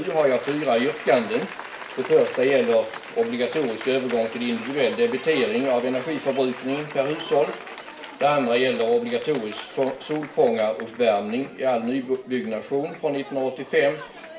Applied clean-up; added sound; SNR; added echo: none; Applause / Cheering; 15 dB; reverberation time 0.4 s.